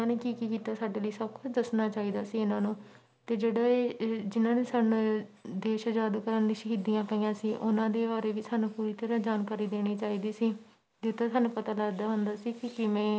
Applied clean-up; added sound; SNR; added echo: none; none; none; none.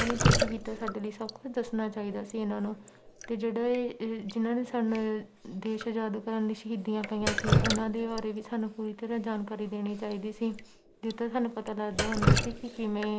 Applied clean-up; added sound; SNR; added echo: none; Drip; 1 dB; none.